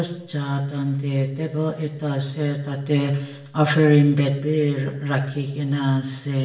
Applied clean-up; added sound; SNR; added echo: none; none; none; reverberation time 0.8 s.